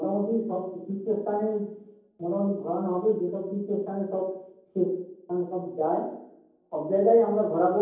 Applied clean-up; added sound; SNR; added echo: none; none; none; reverberation time 0.9 s.